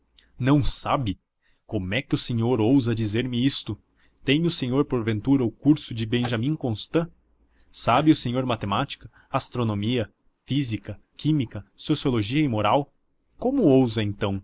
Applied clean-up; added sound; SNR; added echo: neural mask model Resemble Enhance denoiser.